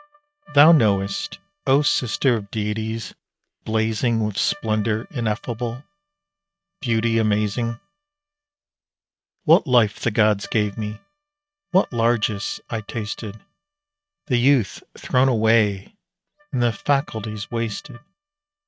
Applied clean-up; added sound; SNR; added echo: neural mask model RNNoise.